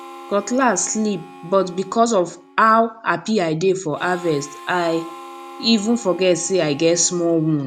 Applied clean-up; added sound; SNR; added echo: none; Harmonica; 19 dB; none.